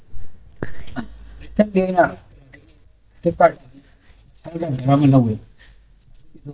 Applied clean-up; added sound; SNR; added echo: neural mask model DeepFilterNet 3.